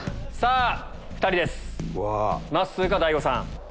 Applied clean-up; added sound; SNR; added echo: none; none; none; none.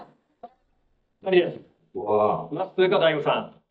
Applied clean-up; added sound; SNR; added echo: neural mask model DeepFilterNet 3.